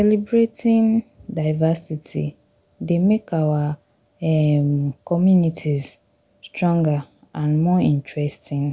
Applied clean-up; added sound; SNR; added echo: none; none; none; none.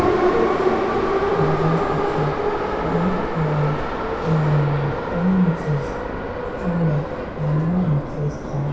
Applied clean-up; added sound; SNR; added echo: none; Subway, metro, underground; -1 dB; reverberation time 0.6 s.